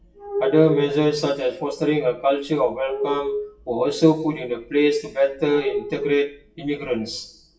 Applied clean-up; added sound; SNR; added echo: classical method WPE with log-MMSE.